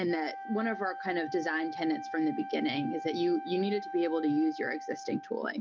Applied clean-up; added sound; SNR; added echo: none; Wind instrument, woodwind instrument; 10 dB; none.